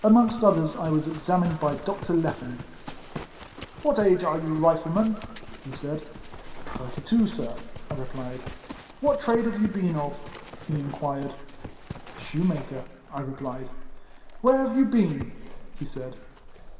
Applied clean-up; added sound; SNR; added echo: none; Livestock, farm animals, working animals; 12 dB; reverberation time 2.0 s.